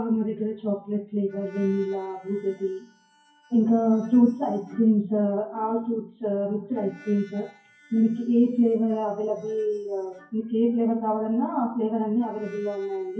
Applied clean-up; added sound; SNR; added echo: classical method WPE with log-MMSE.